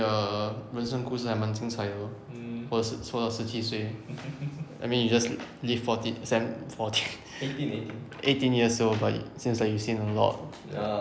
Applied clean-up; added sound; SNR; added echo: none; none; none; none.